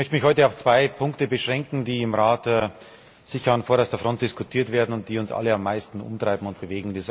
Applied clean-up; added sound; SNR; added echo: none; none; none; none.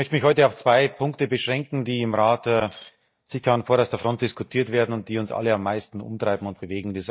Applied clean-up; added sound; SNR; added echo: neural mask model DeepFilterNet 3.